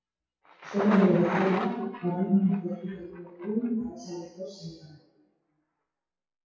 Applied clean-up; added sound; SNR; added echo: classical method WPE with log-MMSE.